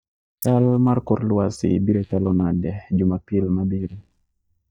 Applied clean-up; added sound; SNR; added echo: neural mask model DeepFilterNet 3.